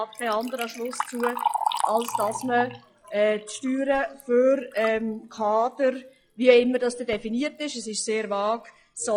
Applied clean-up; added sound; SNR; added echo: classical method log-MMSE.